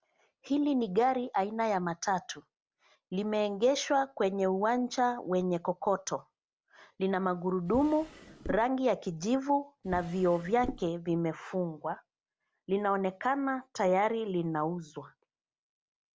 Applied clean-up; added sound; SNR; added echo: none; Drawer open or close; 11 dB; none.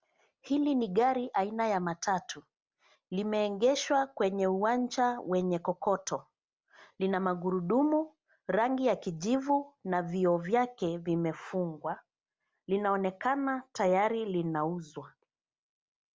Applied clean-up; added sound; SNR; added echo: none; none; none; none.